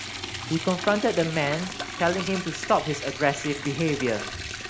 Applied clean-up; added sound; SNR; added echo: none; Liquid; 8 dB; none.